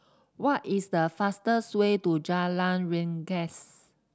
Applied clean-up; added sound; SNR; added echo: none; none; none; none.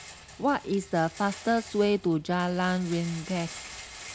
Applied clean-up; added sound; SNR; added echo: none; Rattle; 16 dB; none.